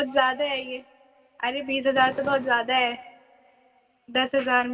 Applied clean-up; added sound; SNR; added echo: none; Fireworks; 17 dB; reverberation time 1.5 s.